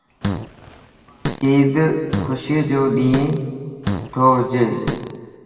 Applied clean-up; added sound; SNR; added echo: none; Fart; 9 dB; reverberation time 1.7 s.